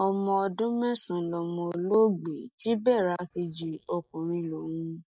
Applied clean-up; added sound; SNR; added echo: neural mask model DeepFilterNet 3.